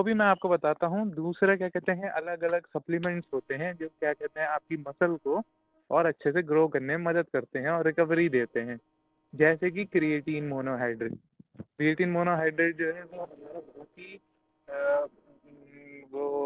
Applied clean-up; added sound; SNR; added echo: neural separator model SepFormer DNS4.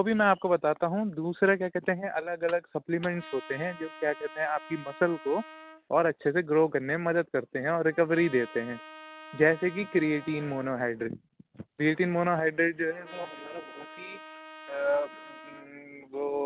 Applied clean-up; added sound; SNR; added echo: none; Trumpet; 18 dB; none.